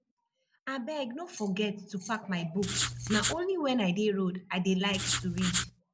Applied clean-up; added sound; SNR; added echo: none; Keys jangling + Writing; -2 dB; none.